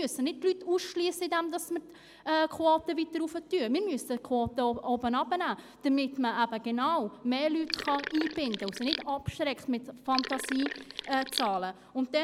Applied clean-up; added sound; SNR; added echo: none; Sink (filling or washing); 7 dB; none.